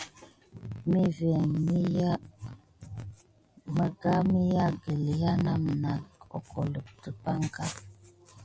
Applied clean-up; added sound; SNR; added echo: none; none; none; none.